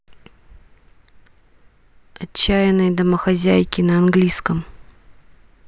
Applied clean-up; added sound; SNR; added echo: none; none; none; none.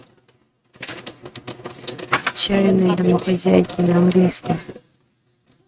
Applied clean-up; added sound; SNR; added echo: neural mask model RNNoise.